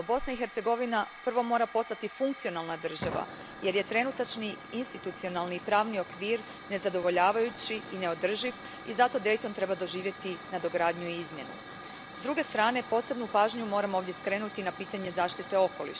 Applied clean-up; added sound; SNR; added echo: none; Hiss / Fire; 13 dB; none.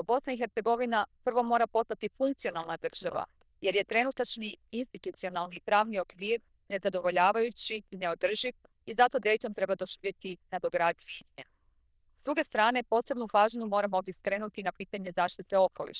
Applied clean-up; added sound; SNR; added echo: neural diffusion model UNIVERSE++.